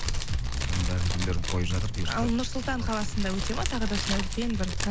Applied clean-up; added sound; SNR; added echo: none; Fire; 0 dB; none.